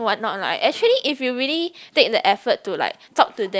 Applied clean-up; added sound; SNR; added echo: none; none; none; none.